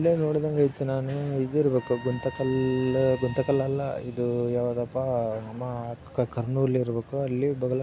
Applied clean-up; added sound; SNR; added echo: none; Trumpet; 18 dB; none.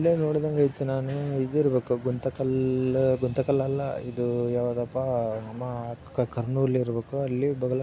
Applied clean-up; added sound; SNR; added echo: none; none; none; none.